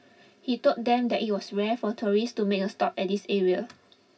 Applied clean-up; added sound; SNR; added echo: none; none; none; reverberation time 0.4 s.